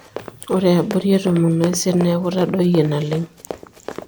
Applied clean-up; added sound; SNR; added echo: none; Run; 14 dB; none.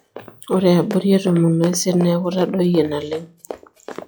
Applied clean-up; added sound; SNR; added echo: classical method log-MMSE.